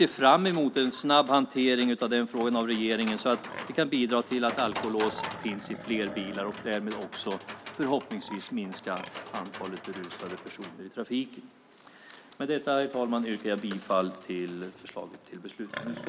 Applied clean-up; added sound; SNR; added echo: none; Livestock, farm animals, working animals; 14 dB; none.